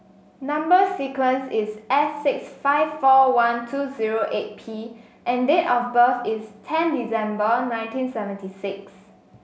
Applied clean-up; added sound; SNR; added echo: none; none; none; none.